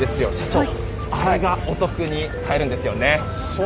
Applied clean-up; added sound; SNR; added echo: none; Piano; 11 dB; none.